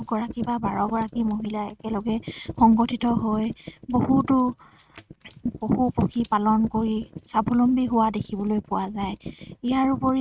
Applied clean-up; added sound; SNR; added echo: neural mask model RNNoise.